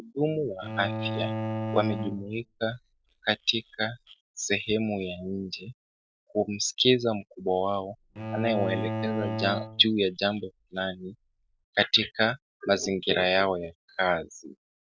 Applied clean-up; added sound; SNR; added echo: neural separator model SepFormer DNS4.